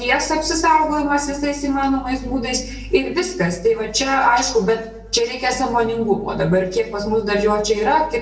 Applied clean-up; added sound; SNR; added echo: none; none; none; reverberation time 0.7 s.